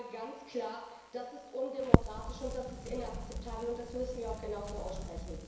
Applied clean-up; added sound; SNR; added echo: none; Crackle; -4 dB; reverberation time 1.0 s.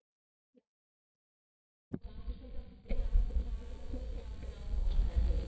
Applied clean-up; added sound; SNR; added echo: neural mask model DeepFilterNet 3.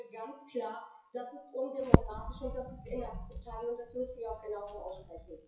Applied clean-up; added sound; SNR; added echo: classical method WPE with log-MMSE.